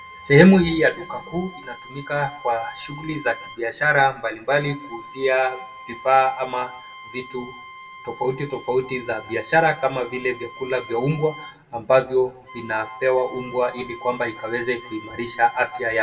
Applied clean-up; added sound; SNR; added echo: none; Bowed string instrument; 17 dB; reverberation time 0.4 s.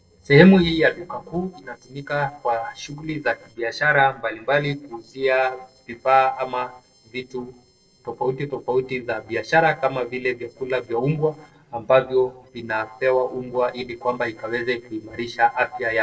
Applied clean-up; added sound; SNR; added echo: neural separator model SepFormer DNS4.